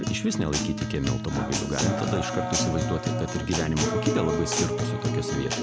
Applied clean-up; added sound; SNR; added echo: none; Acoustic guitar; -1 dB; none.